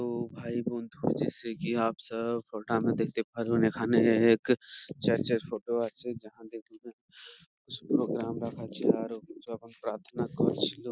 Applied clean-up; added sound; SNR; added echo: none; none; none; none.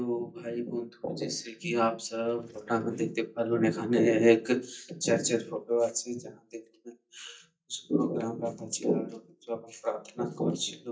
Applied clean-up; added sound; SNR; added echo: neural mask model DeepFilterNet 3.